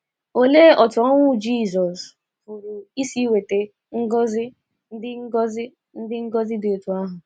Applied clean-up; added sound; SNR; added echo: none; none; none; none.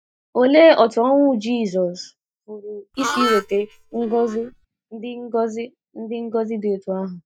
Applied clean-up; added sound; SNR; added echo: neural mask model DeepFilterNet 3.